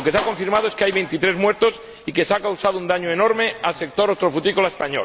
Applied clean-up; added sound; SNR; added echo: none; Clapping; 18 dB; none.